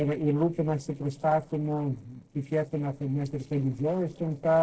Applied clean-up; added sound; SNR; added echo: neural separator model SepFormer DNS4.